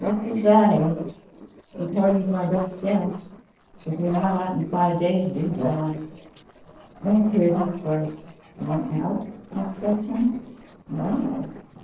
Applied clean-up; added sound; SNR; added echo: neural separator model SepFormer DNS4.